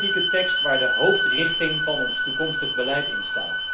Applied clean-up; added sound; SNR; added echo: none; Bowed string instrument; -4 dB; reverberation time 0.4 s.